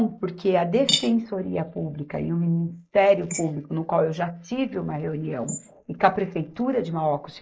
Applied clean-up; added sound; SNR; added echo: neural mask model Resemble Enhance denoiser.